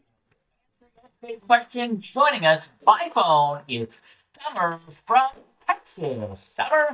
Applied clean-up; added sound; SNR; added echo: neural mask model DeepFilterNet 3.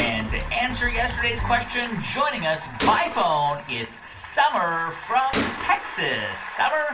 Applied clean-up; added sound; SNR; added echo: none; Gunshot, gunfire; 11 dB; reverberation time 0.3 s.